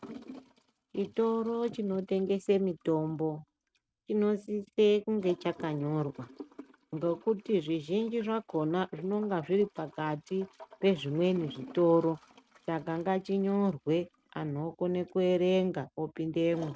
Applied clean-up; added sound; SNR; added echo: neural mask model RNNoise.